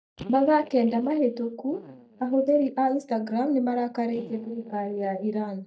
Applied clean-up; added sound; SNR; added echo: neural mask model DeepFilterNet 3.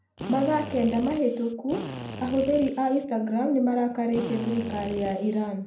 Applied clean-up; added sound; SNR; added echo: none; Drill; 12 dB; reverberation time 0.5 s.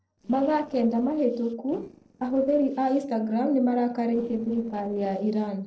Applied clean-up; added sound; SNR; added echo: neural separator model SepFormer DNS4.